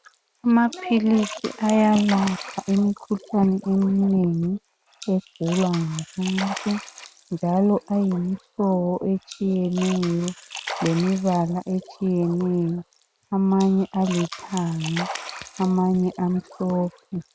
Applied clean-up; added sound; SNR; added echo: none; Splash, splatter; 15 dB; none.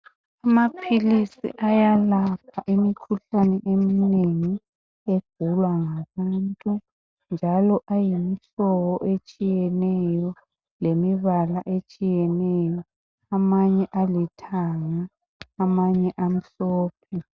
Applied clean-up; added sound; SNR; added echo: none; none; none; none.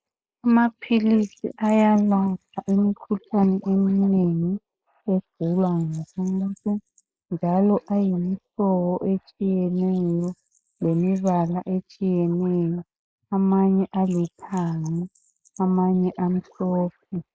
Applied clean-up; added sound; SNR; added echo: neural mask model Resemble Enhance denoiser.